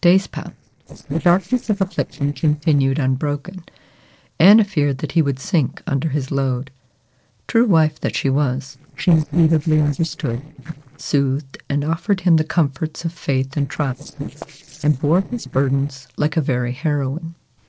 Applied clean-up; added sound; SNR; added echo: neural separator model SepFormer DNS4.